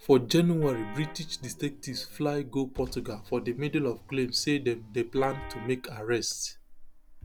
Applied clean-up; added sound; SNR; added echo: none; Vehicle horn, car horn, honking + Car; 15 dB; none.